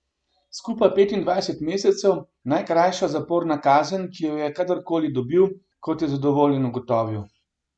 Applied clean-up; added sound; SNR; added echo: none; none; none; none.